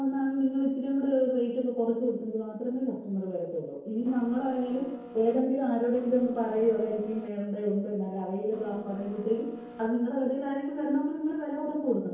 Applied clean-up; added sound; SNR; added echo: neural separator model SepFormer DNS4.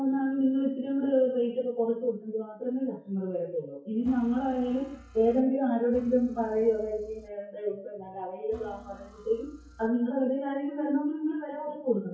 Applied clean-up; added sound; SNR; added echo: classical method WPE with log-MMSE.